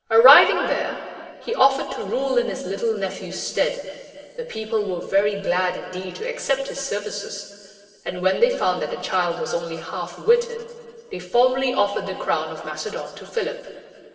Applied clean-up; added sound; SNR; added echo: none; none; none; reverberation time 2.4 s.